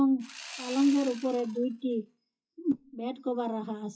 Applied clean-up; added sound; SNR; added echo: classical method WPE with log-MMSE.